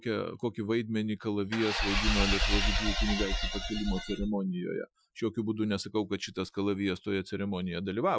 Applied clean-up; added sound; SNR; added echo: classical method Wiener filter.